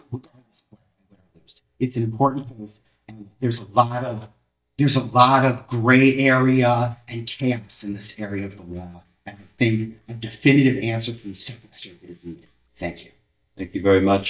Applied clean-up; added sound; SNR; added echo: neural mask model DeepFilterNet 3.